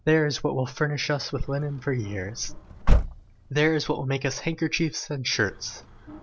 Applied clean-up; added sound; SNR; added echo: none; Slam / Car; 3 dB; none.